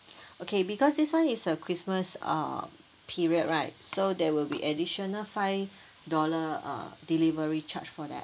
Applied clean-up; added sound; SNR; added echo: none; none; none; none.